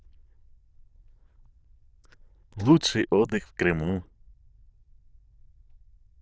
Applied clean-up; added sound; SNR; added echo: neural diffusion model UNIVERSE++.